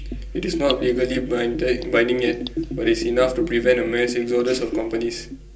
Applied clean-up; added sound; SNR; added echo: none; Bathtub (filling or washing) / Gurgling; 9 dB; reverberation time 0.2 s.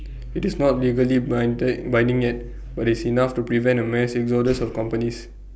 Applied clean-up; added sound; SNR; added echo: none; none; none; none.